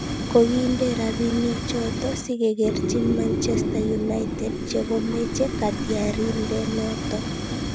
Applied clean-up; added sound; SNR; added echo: none; Fire; 2 dB; none.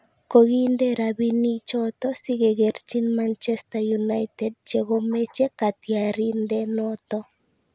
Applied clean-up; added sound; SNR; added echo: none; none; none; none.